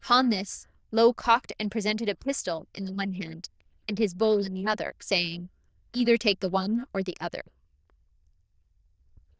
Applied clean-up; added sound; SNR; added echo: neural diffusion model UNIVERSE++.